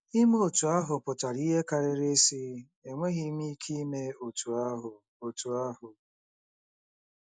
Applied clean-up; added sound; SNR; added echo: none; none; none; none.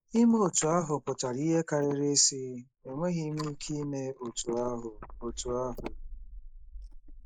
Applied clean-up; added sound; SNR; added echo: neural mask model Resemble Enhance denoiser.